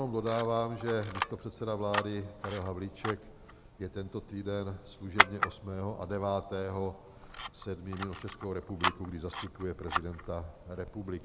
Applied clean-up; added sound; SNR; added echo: none; Camera; 2 dB; none.